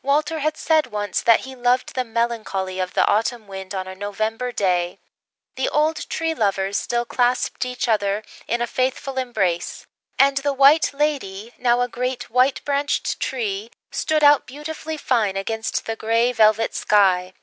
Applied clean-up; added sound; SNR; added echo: none; none; none; none.